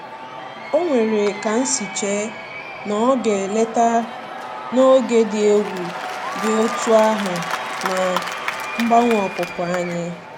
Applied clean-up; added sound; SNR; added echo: none; Applause / Crowd / Cheering; 9 dB; none.